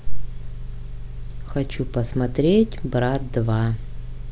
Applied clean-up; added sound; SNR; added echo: none; none; none; none.